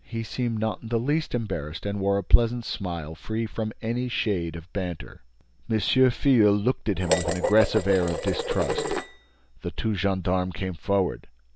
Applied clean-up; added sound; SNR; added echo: none; Dishes, pots, and pans; 4 dB; none.